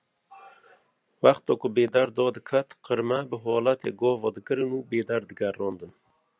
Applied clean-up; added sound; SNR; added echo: none; none; none; none.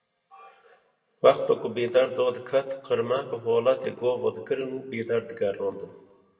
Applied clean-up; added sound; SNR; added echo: none; none; none; reverberation time 0.8 s.